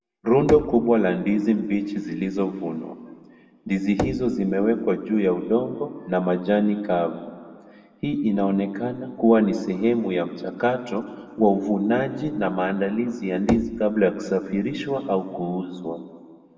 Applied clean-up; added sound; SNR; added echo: none; Knock / Wood; 13 dB; reverberation time 1.4 s.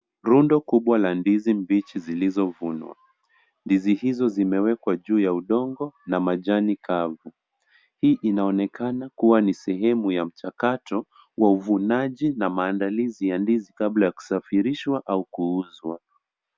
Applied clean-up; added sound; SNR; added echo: none; none; none; none.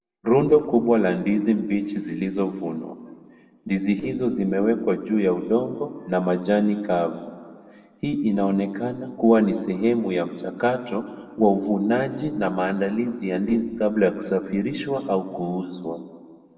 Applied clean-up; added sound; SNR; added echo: neural separator model SepFormer DNS4.